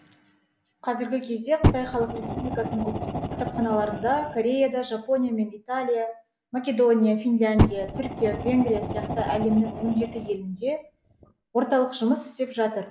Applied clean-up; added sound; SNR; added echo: none; Fire; 6 dB; none.